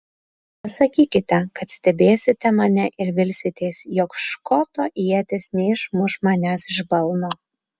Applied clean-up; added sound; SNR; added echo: none; none; none; none.